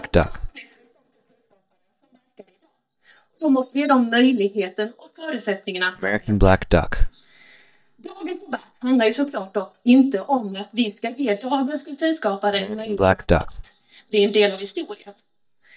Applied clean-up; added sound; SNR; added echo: neural mask model DeepFilterNet 3.